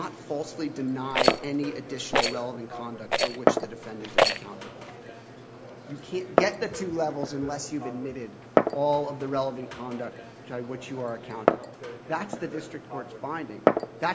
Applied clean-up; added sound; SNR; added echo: none; Rattle + Glass; -3 dB; none.